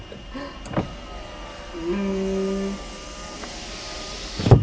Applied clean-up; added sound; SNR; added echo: none; Car; -5 dB; reverberation time 2.6 s.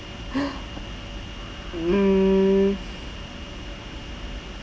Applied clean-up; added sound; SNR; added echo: none; none; none; none.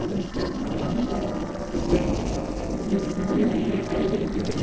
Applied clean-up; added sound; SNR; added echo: neural separator model SepFormer DNS4.